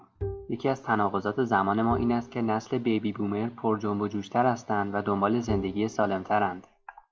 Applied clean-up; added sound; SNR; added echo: none; Bowed string instrument; 13 dB; none.